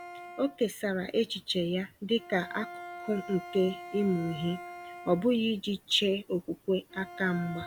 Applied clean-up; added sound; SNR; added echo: none; Bowed string instrument; 15 dB; none.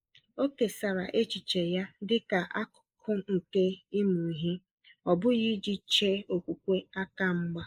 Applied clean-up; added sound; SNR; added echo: neural mask model Resemble Enhance denoiser.